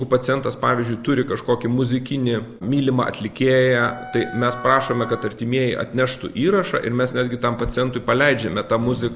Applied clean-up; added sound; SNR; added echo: none; Wind instrument, woodwind instrument; 14 dB; none.